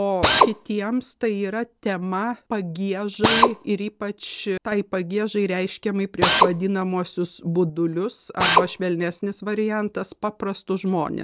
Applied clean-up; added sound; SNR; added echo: none; Drill; 2 dB; none.